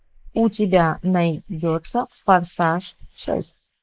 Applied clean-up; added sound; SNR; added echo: neural mask model Resemble Enhance denoiser.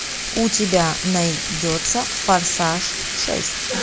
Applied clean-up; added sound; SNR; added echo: none; Frying (food); 3 dB; none.